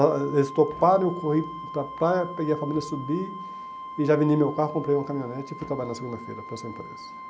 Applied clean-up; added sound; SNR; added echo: none; Wind instrument, woodwind instrument; 13 dB; none.